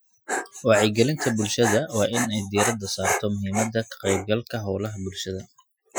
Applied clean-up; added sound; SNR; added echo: classical method Wiener filter.